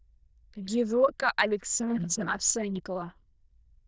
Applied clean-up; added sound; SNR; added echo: neural diffusion model UNIVERSE++.